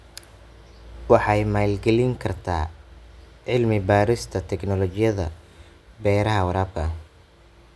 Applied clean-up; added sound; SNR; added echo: none; none; none; none.